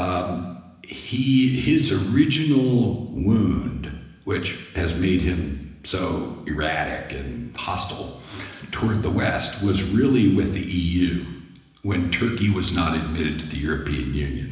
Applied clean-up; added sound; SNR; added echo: none; none; none; reverberation time 1.0 s.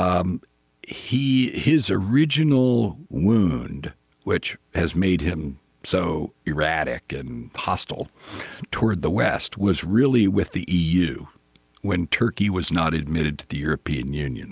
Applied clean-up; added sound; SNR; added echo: none; none; none; none.